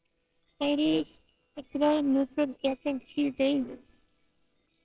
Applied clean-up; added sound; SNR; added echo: neural separator model SepFormer WHAMR!.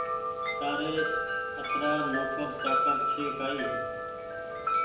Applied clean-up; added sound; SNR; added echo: none; Wind chime; -4 dB; reverberation time 0.7 s.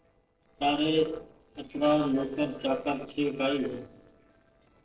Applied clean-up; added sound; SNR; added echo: neural separator model SepFormer DNS4.